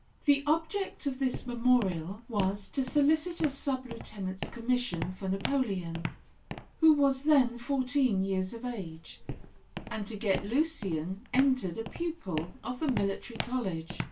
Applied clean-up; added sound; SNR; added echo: none; Walk, footsteps; 12 dB; reverberation time 0.2 s.